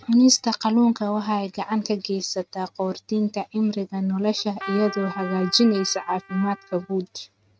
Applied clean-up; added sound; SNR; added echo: neural mask model RNNoise.